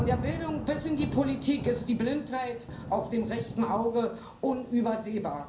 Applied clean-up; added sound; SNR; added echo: none; Thunder / Rain; 8 dB; reverberation time 0.6 s.